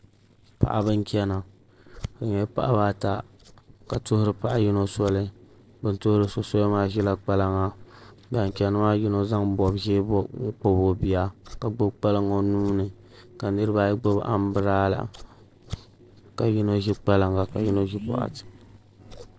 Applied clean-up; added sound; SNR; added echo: neural separator model SepFormer DNS4.